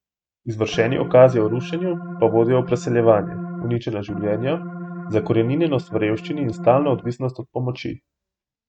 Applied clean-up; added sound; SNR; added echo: neural mask model RNNoise.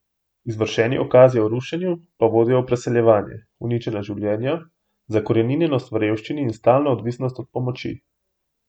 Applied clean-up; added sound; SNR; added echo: none; none; none; none.